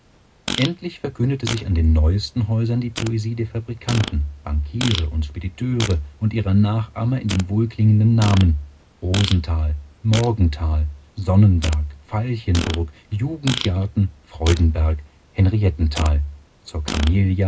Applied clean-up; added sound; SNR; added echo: none; Fart; 13 dB; reverberation time 0.2 s.